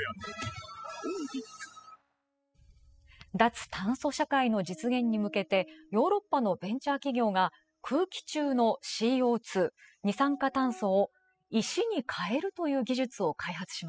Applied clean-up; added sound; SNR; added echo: classical method spectral subtraction.